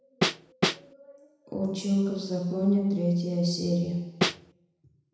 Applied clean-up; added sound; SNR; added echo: none; Snare drum; -2 dB; reverberation time 1.0 s.